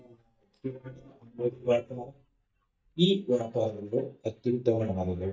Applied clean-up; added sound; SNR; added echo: neural mask model DeepFilterNet 3.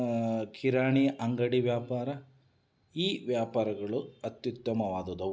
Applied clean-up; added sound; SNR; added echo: none; none; none; none.